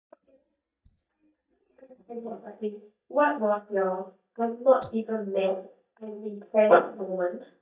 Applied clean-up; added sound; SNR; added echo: neural mask model DeepFilterNet 3.